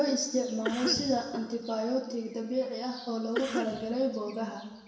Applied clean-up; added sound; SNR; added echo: none; Cough; 7 dB; reverberation time 1.1 s.